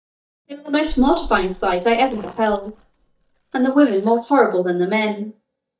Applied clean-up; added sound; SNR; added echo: neural mask model DeepFilterNet 3.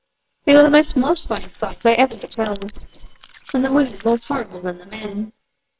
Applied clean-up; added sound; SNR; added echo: neural separator model SepFormer WHAMR!.